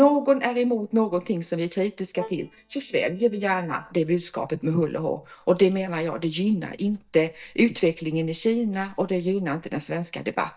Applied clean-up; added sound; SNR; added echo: neural mask model DeepFilterNet 3.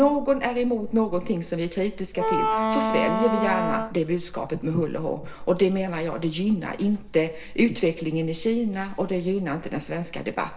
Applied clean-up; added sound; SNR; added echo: none; Wind instrument, woodwind instrument; 1 dB; reverberation time 1.1 s.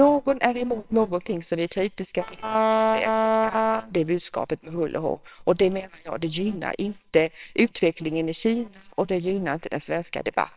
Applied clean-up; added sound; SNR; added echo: neural separator model SepFormer WHAMR!.